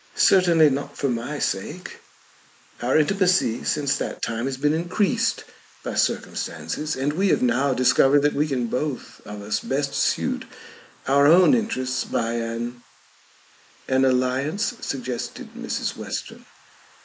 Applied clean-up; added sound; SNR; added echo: neural mask model Resemble Enhance denoiser.